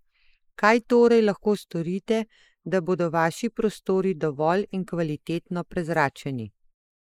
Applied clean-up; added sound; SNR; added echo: neural mask model Resemble Enhance denoiser.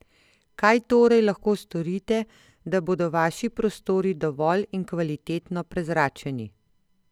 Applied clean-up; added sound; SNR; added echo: none; none; none; none.